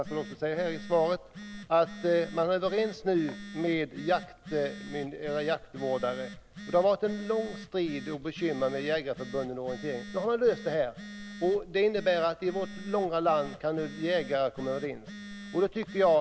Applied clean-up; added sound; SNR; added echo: none; Telephone; 14 dB; none.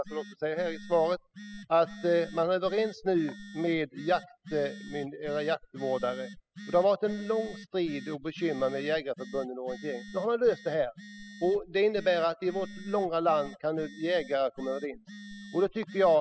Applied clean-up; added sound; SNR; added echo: classical method spectral subtraction.